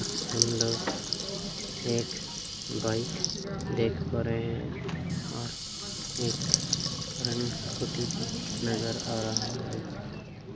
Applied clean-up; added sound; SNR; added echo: none; Water tap, faucet / Liquid; 3 dB; none.